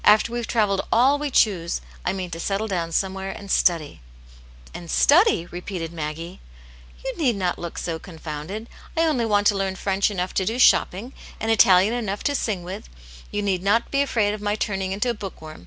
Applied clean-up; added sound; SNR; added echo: none; none; none; none.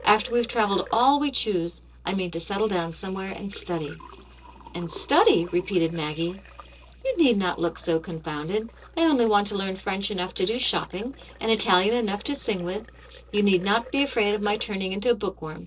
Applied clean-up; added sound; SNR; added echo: neural separator model SepFormer DNS4.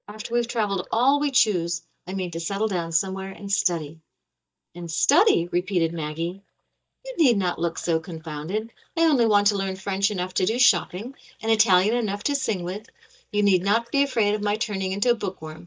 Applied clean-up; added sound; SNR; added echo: neural mask model DeepFilterNet 3.